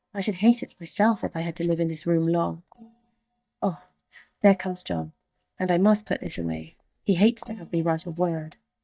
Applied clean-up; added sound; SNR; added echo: neural mask model DeepFilterNet 3.